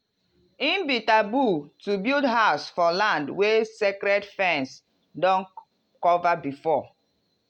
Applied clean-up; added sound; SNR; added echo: none; none; none; none.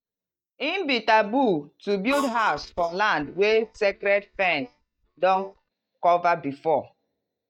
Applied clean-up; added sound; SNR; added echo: neural mask model DeepFilterNet 3.